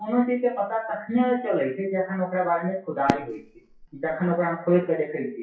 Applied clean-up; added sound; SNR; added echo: classical method WPE with log-MMSE.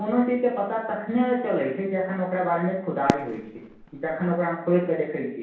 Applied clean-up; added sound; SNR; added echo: none; Fireworks; 7 dB; reverberation time 0.7 s.